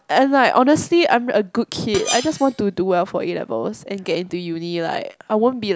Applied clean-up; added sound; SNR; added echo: none; Screech; 11 dB; none.